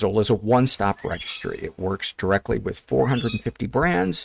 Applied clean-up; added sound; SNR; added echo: neural mask model RNNoise.